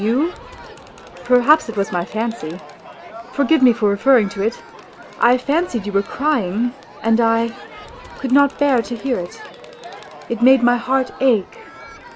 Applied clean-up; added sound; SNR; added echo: none; Crowd; 17 dB; none.